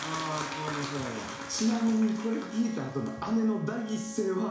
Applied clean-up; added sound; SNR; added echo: none; Wind instrument, woodwind instrument; 18 dB; reverberation time 0.7 s.